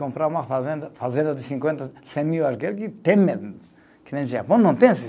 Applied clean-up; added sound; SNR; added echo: none; none; none; none.